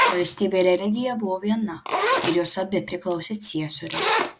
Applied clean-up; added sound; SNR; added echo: none; Zipper (clothing); 3 dB; none.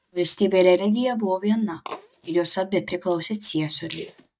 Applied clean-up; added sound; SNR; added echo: neural mask model DeepFilterNet 3.